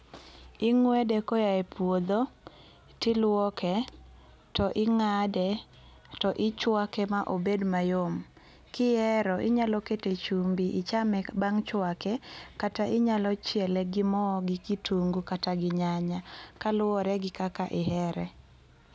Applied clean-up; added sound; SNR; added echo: none; none; none; none.